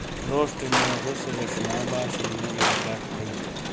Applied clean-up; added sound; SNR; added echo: none; Gunshot, gunfire + Crowd; -3 dB; none.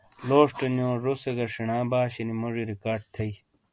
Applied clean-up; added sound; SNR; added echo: none; none; none; none.